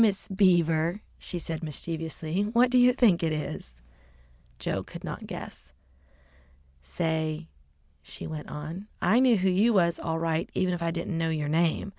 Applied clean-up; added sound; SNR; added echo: none; none; none; none.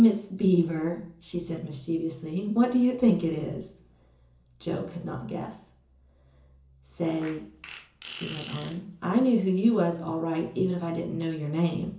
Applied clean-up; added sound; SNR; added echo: none; Fart; 17 dB; reverberation time 0.7 s.